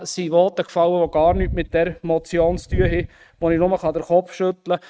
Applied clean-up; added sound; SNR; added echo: neural mask model RNNoise.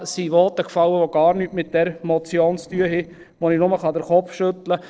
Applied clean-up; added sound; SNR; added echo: neural separator model SepFormer DNS4.